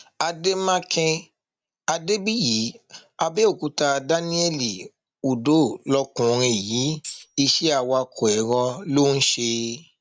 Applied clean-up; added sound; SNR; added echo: none; Tambourine; 9 dB; none.